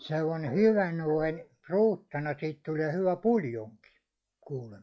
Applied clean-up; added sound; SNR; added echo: classical method log-MMSE.